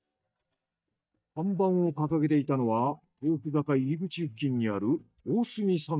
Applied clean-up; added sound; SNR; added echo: neural mask model DeepFilterNet 3.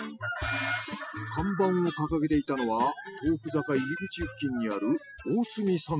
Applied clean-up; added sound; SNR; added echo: classical method spectral subtraction.